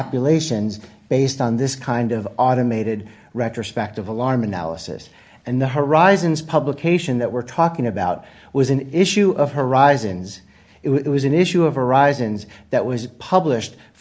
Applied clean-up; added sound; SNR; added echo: none; none; none; none.